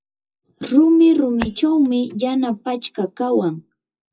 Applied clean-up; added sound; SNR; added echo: classical method WPE with log-MMSE.